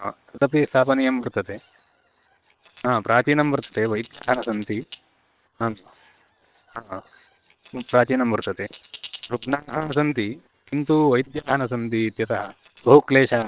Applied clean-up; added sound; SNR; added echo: neural separator model SepFormer WHAM!.